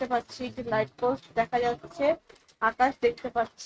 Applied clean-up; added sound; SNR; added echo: neural mask model RNNoise.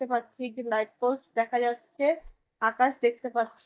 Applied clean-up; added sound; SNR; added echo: neural mask model DeepFilterNet 3.